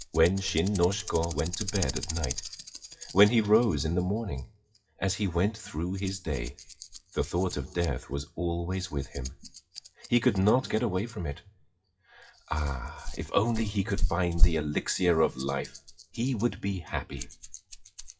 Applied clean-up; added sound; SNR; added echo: classical method WPE with log-MMSE.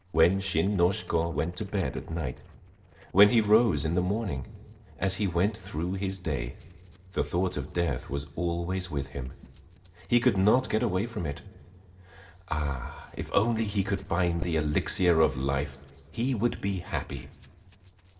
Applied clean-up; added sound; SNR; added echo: neural separator model SepFormer DNS4.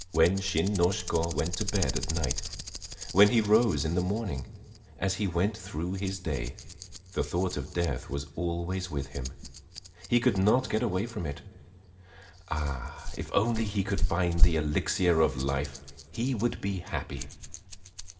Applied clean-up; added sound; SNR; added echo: none; Rattle; 4 dB; reverberation time 1.5 s.